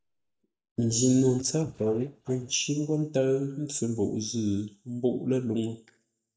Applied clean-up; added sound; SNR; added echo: neural mask model DeepFilterNet 3.